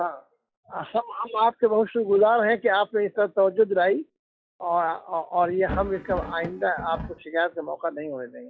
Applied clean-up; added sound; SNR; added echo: classical method log-MMSE.